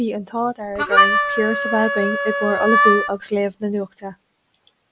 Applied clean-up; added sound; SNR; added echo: none; Harmonica; -3 dB; none.